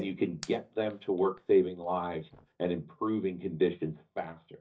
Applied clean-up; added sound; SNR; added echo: neural mask model DeepFilterNet 3.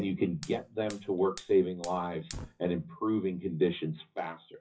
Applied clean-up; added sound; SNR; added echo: classical method WPE with log-MMSE.